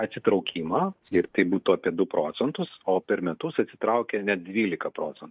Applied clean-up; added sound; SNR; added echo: neural mask model DeepFilterNet 3.